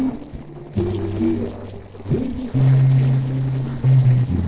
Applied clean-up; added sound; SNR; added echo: neural separator model SepFormer DNS4.